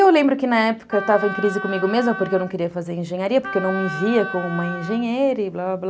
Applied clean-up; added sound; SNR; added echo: none; Wind instrument, woodwind instrument; 10 dB; none.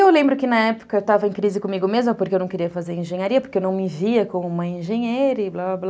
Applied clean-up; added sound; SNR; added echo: none; none; none; none.